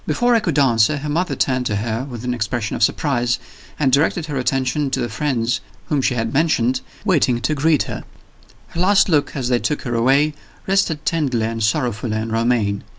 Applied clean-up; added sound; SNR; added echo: none; none; none; none.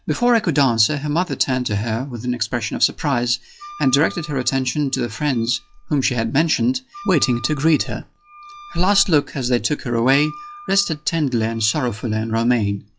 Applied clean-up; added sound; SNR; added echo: classical method log-MMSE.